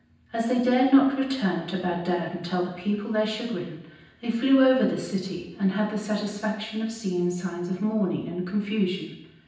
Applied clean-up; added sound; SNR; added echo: none; none; none; reverberation time 0.9 s.